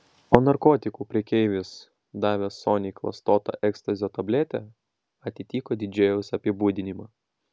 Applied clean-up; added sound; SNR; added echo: none; none; none; none.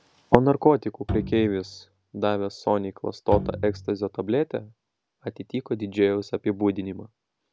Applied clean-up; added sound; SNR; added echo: none; Bowed string instrument; 9 dB; none.